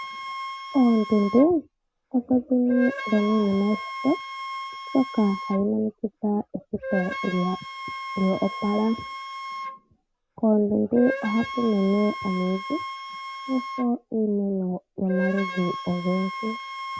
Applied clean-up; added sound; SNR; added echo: none; Wind instrument, woodwind instrument; 10 dB; none.